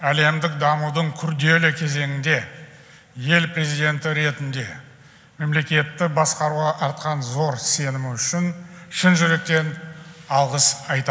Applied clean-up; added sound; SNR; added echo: none; none; none; none.